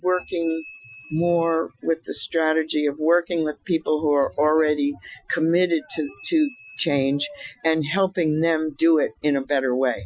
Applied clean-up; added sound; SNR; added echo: classical method Wiener filter.